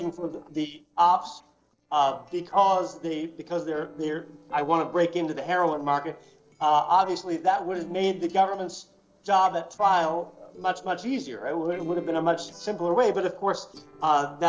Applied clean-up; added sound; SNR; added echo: neural separator model SepFormer DNS4.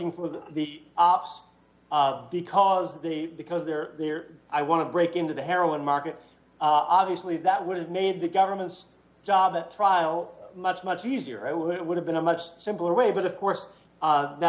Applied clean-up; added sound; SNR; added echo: none; none; none; none.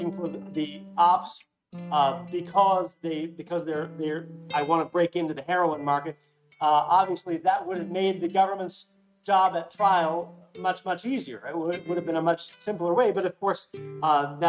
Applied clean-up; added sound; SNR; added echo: neural mask model RNNoise.